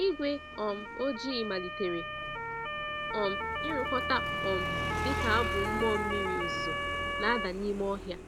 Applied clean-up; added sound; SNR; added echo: none; Motor vehicle (road) / Siren + Motorcycle; 0 dB; none.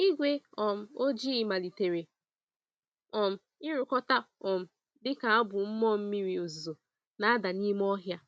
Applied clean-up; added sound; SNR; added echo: none; none; none; none.